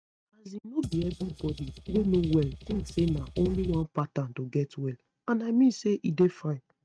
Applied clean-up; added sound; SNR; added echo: neural mask model RNNoise.